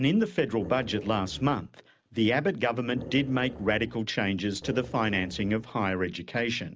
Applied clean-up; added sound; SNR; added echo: none; Growling; 16 dB; none.